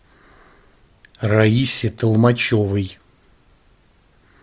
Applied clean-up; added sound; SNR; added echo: none; none; none; none.